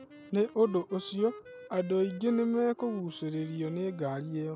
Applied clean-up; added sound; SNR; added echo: none; Wind instrument, woodwind instrument; 18 dB; none.